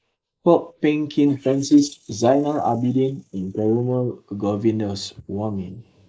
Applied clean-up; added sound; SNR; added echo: neural mask model Resemble Enhance denoiser.